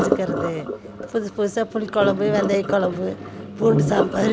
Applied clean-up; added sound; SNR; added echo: none; Sink (filling or washing); 3 dB; none.